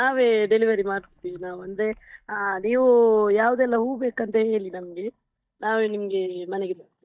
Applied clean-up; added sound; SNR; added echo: neural mask model DeepFilterNet 3.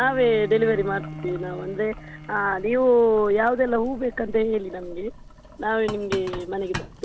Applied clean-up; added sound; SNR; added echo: none; Bowed string instrument + Boiling; 13 dB; none.